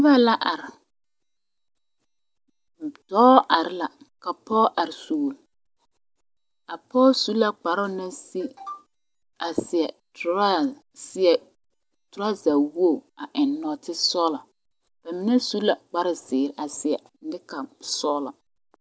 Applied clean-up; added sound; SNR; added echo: none; none; none; none.